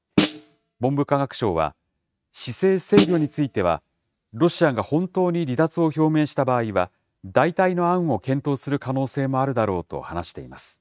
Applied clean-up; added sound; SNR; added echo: neural mask model RNNoise.